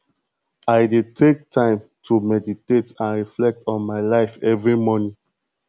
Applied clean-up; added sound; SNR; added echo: none; none; none; none.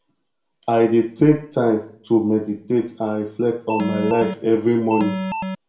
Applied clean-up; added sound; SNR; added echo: none; Alarm; 4 dB; reverberation time 0.4 s.